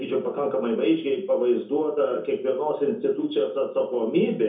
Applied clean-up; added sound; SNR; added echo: none; none; none; reverberation time 0.5 s.